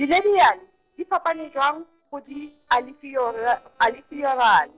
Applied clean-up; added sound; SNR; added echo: neural separator model SepFormer DNS4.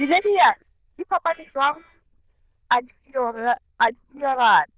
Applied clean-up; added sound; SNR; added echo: neural diffusion model UNIVERSE++.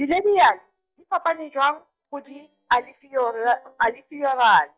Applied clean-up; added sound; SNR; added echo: neural mask model DeepFilterNet 3.